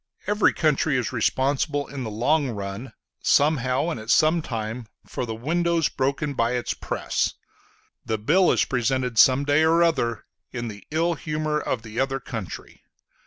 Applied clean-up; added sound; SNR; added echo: none; none; none; none.